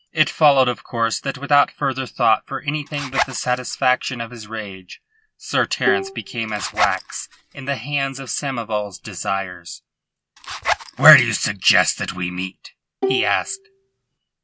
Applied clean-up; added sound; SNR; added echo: none; Zipper (clothing) + Bowed string instrument; 5 dB; none.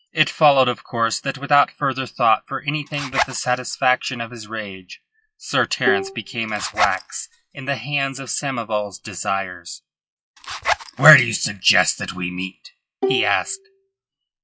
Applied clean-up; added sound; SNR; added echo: classical method log-MMSE.